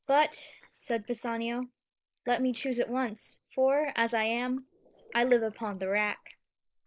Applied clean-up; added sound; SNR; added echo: neural mask model Resemble Enhance denoiser.